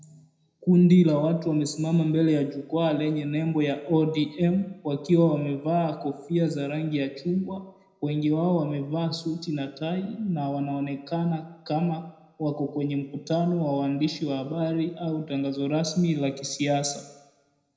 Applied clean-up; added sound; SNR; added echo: none; none; none; reverberation time 0.8 s.